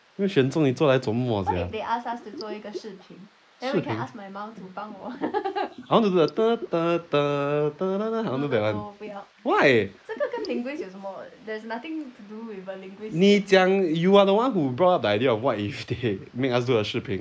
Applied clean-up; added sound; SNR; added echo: neural mask model Resemble Enhance denoiser.